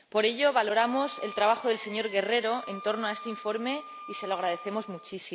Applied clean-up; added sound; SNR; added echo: none; Wind instrument, woodwind instrument; 15 dB; none.